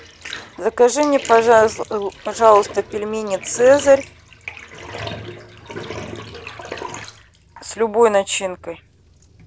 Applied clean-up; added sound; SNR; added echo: none; Bathtub (filling or washing); 16 dB; none.